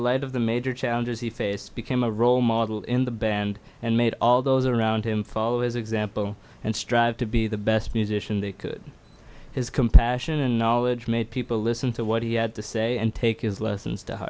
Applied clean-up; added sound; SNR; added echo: none; none; none; none.